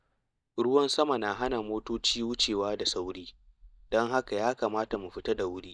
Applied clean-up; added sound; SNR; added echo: neural mask model DeepFilterNet 3.